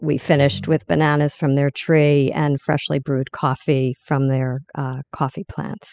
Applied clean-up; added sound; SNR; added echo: classical method spectral subtraction.